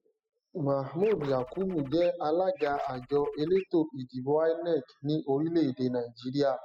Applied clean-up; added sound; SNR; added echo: classical method spectral subtraction.